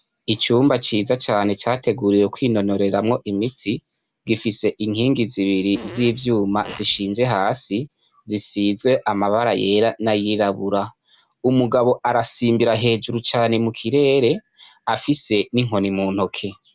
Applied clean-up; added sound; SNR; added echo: none; Fart; 18 dB; none.